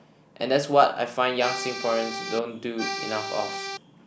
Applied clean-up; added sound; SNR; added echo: none; Accordion; 6 dB; none.